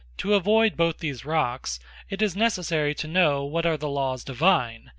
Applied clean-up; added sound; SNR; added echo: none; none; none; none.